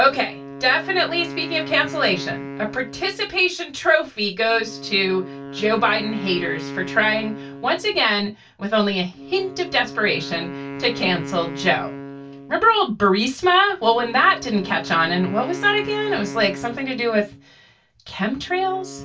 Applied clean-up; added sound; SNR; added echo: none; Wind instrument, woodwind instrument; 12 dB; reverberation time 0.2 s.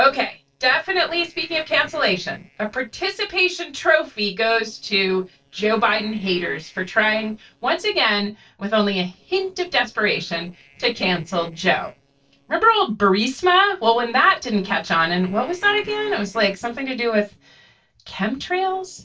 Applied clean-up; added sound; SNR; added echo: neural separator model SepFormer DNS4.